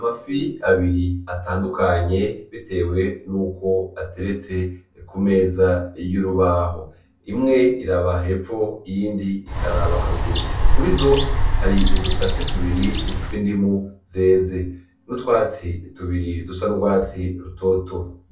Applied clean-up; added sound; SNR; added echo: none; Bird; -4 dB; reverberation time 0.4 s.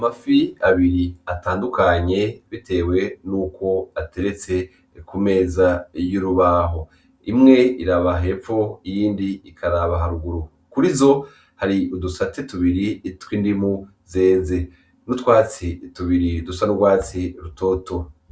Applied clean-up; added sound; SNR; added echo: none; none; none; none.